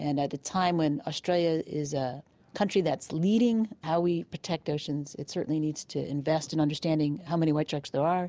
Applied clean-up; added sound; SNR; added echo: none; none; none; none.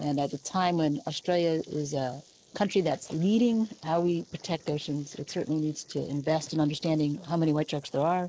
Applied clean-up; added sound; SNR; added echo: neural mask model Resemble Enhance denoiser.